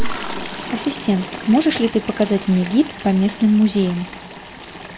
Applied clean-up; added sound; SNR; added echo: none; Toilet flush; 13 dB; none.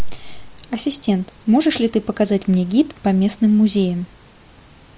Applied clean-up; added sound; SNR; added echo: none; none; none; none.